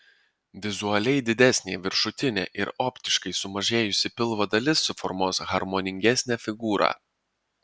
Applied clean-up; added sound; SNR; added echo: none; none; none; none.